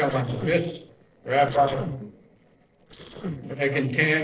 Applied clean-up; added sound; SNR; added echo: neural separator model SepFormer DNS4.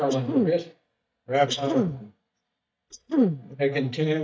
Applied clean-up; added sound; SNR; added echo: neural mask model DeepFilterNet 3.